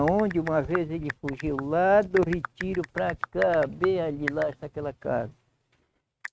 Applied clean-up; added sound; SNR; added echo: neural mask model RNNoise.